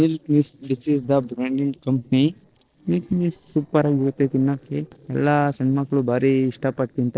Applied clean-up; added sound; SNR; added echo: neural separator model SepFormer DNS4.